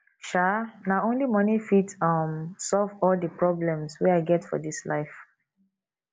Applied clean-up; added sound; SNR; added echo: none; none; none; none.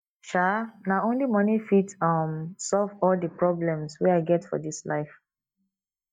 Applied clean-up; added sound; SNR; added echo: neural mask model DeepFilterNet 3.